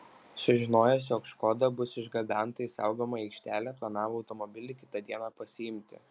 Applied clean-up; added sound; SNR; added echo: none; none; none; none.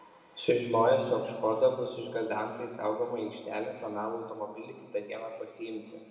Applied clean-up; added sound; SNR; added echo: none; none; none; reverberation time 2.0 s.